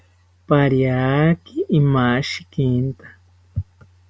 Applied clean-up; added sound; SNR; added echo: none; none; none; none.